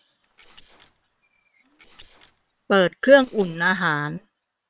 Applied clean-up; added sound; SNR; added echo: neural separator model SepFormer WHAM!.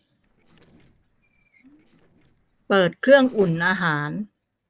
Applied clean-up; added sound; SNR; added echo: neural separator model SepFormer DNS4.